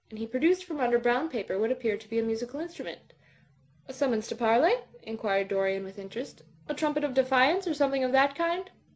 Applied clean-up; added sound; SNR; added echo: none; none; none; none.